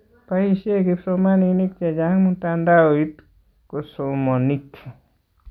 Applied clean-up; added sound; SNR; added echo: none; none; none; none.